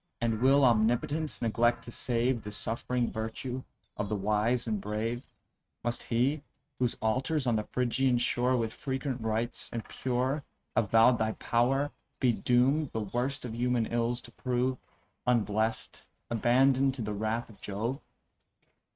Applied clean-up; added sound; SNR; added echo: neural mask model RNNoise.